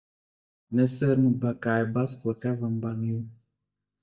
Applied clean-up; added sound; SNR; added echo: neural mask model DeepFilterNet 3.